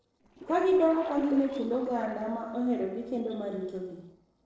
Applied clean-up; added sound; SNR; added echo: neural separator model SepFormer DNS4.